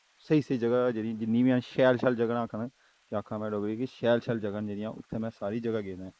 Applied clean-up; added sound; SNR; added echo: neural mask model Resemble Enhance denoiser.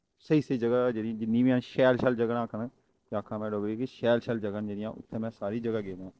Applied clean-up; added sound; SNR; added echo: neural separator model SepFormer DNS4.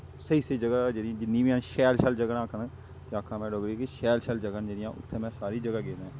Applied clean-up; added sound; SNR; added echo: none; Idling / Accelerating, revving, vroom / Car; 16 dB; none.